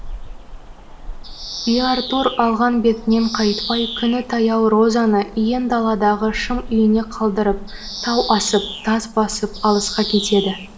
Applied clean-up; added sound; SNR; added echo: none; Bird vocalization, bird call, bird song; 11 dB; reverberation time 2.0 s.